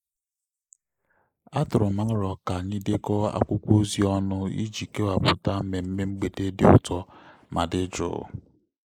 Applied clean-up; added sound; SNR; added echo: neural mask model Resemble Enhance denoiser.